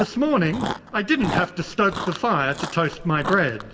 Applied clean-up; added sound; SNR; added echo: none; Chewing, mastication; 10 dB; reverberation time 1.3 s.